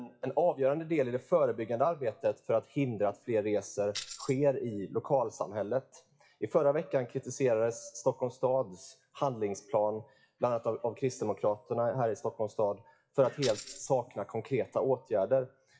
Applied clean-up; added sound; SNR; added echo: classical method WPE with log-MMSE.